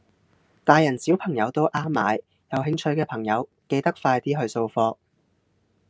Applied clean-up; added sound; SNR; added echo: none; none; none; none.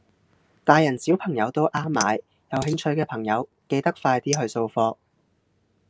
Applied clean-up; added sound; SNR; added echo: none; Chink, clink + Dishes, pots, and pans; 16 dB; none.